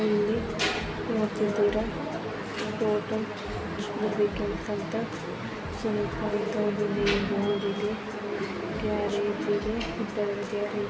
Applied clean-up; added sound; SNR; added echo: none; Drum kit; 16 dB; none.